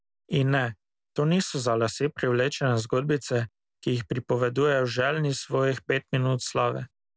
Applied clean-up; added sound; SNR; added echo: none; none; none; none.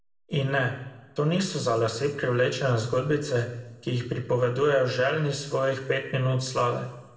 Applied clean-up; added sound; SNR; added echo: none; none; none; reverberation time 0.9 s.